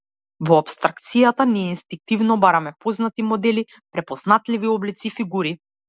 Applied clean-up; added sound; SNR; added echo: none; none; none; none.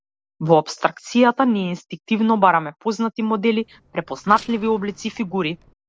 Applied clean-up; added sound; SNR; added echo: neural separator model SepFormer DNS4.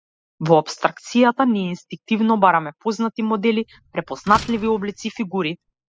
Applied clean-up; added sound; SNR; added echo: classical method spectral subtraction.